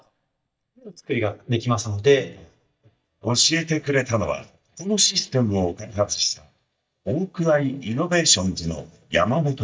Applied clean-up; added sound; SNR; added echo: neural mask model DeepFilterNet 3.